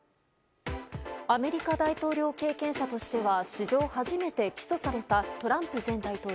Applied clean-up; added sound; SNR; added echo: none; none; none; none.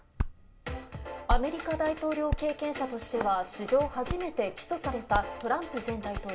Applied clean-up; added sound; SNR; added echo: none; Hands; 5 dB; reverberation time 0.4 s.